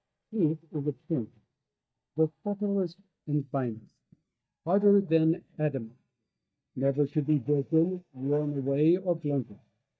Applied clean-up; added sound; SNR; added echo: neural mask model DeepFilterNet 3.